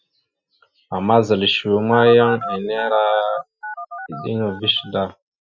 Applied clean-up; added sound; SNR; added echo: classical method Wiener filter.